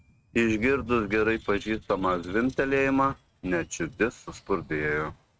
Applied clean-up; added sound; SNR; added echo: neural mask model RNNoise.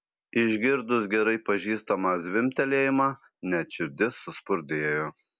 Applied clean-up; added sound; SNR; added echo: none; none; none; none.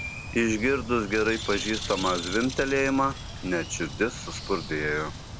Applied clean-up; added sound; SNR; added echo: none; Bird; 9 dB; none.